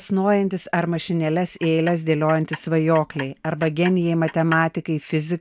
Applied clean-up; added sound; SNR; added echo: none; Clock; 17 dB; none.